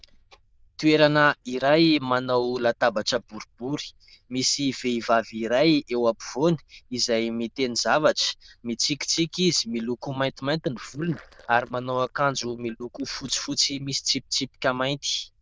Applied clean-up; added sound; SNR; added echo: neural diffusion model UNIVERSE++.